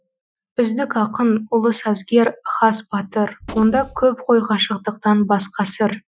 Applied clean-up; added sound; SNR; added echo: classical method Wiener filter.